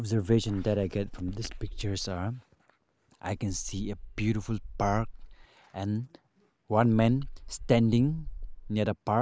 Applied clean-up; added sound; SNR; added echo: neural mask model Resemble Enhance denoiser.